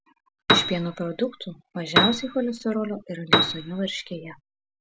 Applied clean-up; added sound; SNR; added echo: none; Piano; -4 dB; none.